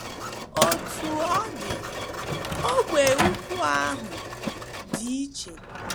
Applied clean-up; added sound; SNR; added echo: none; Mechanisms + Door; 2 dB; none.